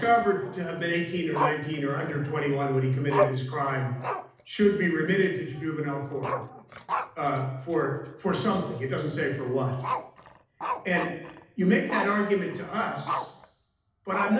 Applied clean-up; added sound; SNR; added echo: none; Growling; 8 dB; reverberation time 0.8 s.